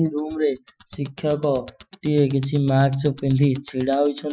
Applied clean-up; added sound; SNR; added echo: classical method Wiener filter.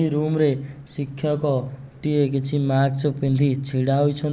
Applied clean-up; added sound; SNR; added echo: none; none; none; none.